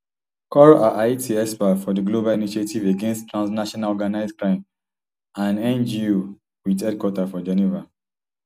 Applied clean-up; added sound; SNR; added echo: none; none; none; none.